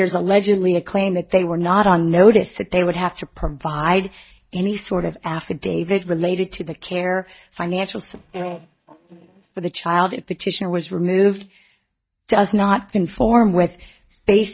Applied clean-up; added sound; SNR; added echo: neural mask model DeepFilterNet 3.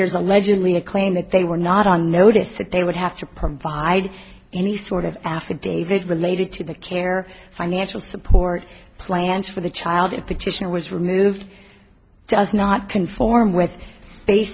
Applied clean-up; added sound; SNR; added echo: none; none; none; none.